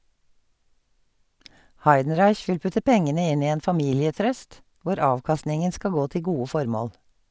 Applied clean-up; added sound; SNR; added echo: none; none; none; none.